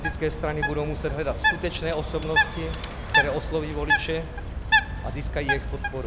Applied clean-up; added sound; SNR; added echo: none; Bird; -4 dB; none.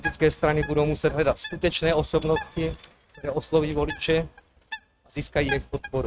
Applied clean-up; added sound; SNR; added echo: neural mask model RNNoise.